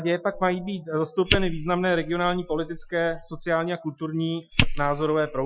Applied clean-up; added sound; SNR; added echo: classical method Wiener filter.